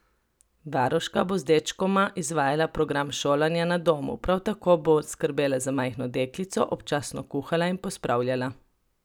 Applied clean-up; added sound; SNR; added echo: none; none; none; none.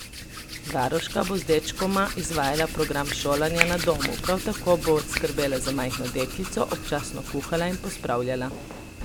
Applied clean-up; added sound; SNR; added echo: none; Hands; 6 dB; none.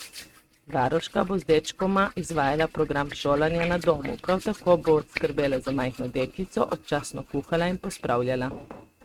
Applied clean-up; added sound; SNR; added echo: neural mask model RNNoise.